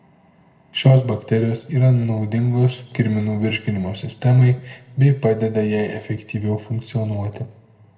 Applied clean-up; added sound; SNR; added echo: none; none; none; reverberation time 1.1 s.